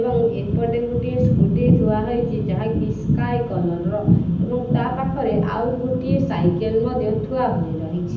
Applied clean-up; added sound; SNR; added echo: none; none; none; reverberation time 0.8 s.